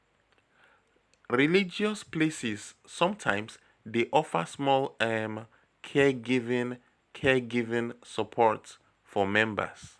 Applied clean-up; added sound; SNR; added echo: none; none; none; none.